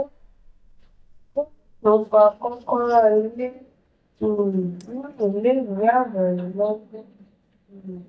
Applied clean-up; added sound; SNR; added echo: neural mask model DeepFilterNet 3.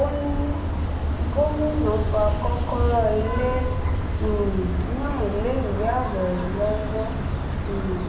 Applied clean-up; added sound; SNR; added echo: none; Vehicle horn, car horn, honking; -2 dB; reverberation time 0.6 s.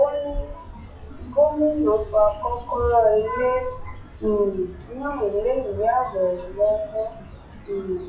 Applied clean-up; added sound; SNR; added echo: classical method WPE with log-MMSE.